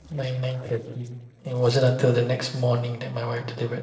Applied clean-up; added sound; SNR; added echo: neural separator model SepFormer DNS4.